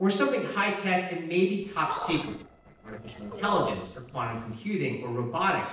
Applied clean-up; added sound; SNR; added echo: neural separator model SepFormer DNS4.